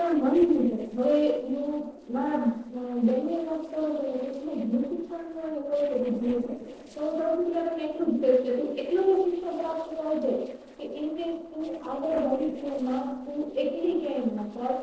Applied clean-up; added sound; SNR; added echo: neural separator model SepFormer DNS4.